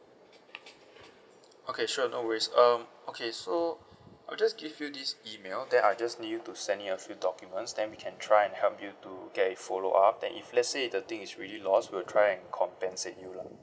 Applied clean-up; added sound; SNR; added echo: none; none; none; none.